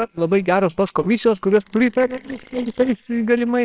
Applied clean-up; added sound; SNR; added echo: neural separator model SepFormer WHAMR!.